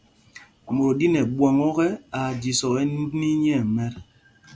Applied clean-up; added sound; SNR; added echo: none; none; none; none.